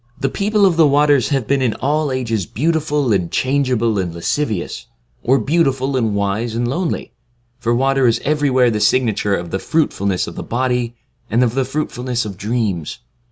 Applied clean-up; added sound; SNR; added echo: none; none; none; none.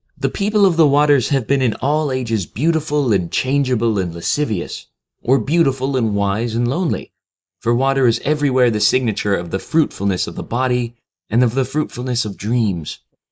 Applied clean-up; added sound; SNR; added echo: neural mask model Resemble Enhance denoiser.